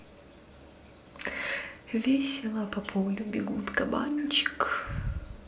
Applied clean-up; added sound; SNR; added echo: none; none; none; none.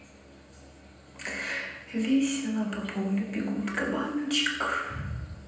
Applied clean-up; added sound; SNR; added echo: none; none; none; reverberation time 0.9 s.